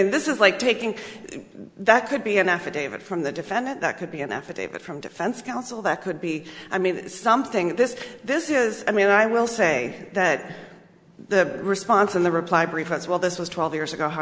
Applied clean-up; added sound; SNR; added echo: none; none; none; none.